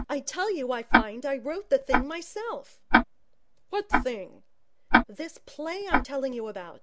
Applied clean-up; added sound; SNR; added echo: none; Tick-tock; -4 dB; none.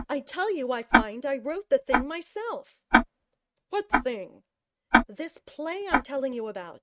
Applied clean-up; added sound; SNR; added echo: neural mask model RNNoise.